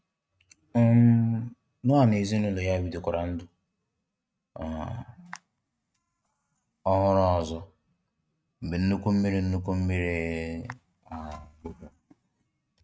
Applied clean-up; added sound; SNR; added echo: neural mask model RNNoise.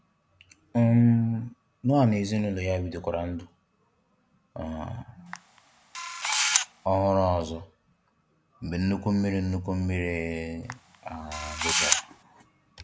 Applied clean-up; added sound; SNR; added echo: none; Camera; 2 dB; none.